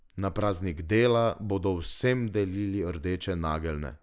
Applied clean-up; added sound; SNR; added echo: none; none; none; none.